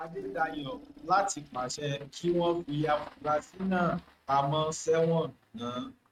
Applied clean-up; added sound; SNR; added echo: neural mask model RNNoise.